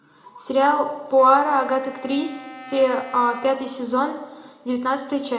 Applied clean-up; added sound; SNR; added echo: none; Wind instrument, woodwind instrument; 20 dB; reverberation time 0.6 s.